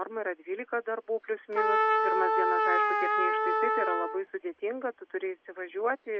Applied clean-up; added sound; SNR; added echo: none; Trumpet; -4 dB; none.